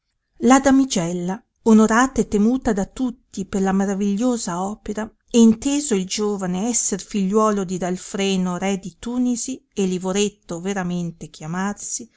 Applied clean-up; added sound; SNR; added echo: none; none; none; none.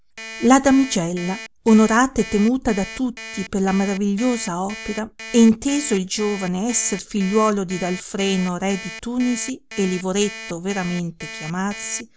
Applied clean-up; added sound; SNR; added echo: none; Alarm; 15 dB; none.